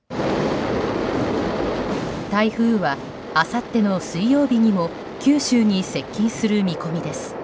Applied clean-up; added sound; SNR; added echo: none; none; none; none.